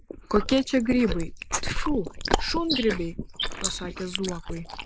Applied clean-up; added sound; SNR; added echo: neural mask model Resemble Enhance denoiser.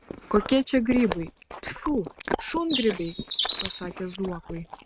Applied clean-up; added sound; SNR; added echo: neural mask model RNNoise.